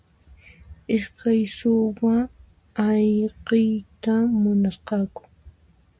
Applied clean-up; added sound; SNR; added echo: none; none; none; none.